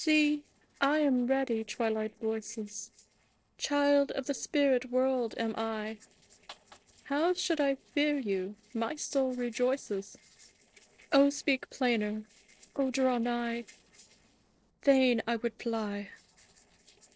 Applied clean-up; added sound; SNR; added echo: neural separator model SepFormer DNS4.